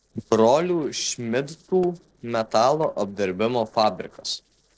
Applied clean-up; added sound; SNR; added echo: neural separator model SepFormer DNS4.